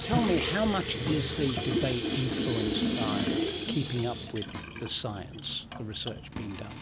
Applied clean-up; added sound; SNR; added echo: none; Sink (filling or washing) / Water tap, faucet; 0 dB; none.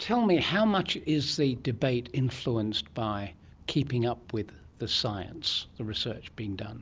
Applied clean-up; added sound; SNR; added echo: none; none; none; none.